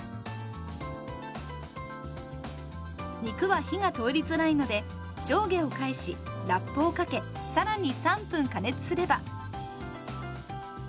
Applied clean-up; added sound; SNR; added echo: none; none; none; none.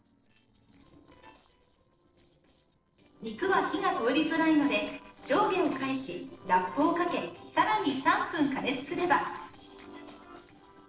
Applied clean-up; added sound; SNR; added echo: neural separator model SepFormer DNS4.